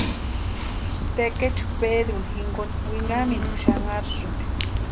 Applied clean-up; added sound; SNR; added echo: none; Fire; -3 dB; none.